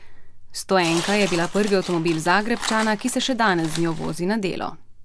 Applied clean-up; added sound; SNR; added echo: none; Tearing; 12 dB; none.